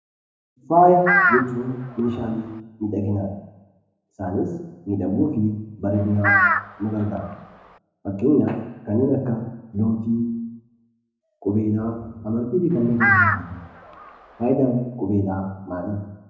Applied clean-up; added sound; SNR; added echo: none; Crow; 0 dB; reverberation time 0.9 s.